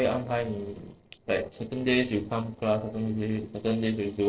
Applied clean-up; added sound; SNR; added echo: neural separator model SepFormer DNS4.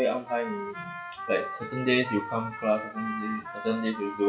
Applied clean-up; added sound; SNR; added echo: classical method WPE with log-MMSE.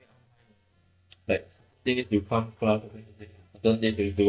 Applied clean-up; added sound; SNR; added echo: neural mask model DeepFilterNet 3.